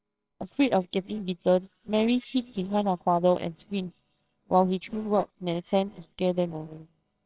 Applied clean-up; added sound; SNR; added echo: neural separator model SepFormer WHAMR!.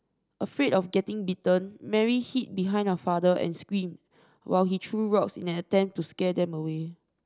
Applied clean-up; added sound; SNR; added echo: none; none; none; none.